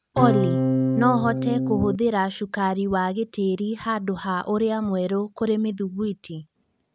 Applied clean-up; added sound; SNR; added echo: none; Electric guitar / Strum; -1 dB; none.